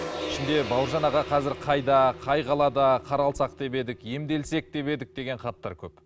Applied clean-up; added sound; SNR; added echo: none; Gong; 13 dB; none.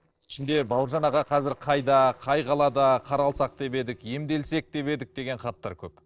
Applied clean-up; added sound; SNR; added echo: neural separator model SepFormer DNS4.